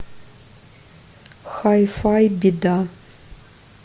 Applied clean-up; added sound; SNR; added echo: none; none; none; none.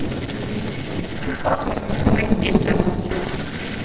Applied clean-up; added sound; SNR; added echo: neural separator model SepFormer DNS4.